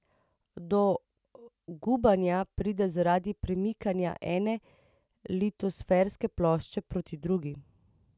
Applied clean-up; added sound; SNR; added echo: none; none; none; none.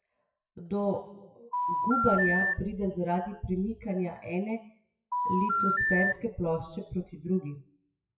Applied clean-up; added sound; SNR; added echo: classical method WPE with log-MMSE.